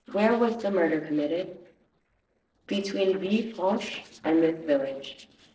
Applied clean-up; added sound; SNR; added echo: neural separator model SepFormer DNS4.